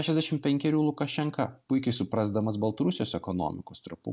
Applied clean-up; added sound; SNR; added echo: none; none; none; none.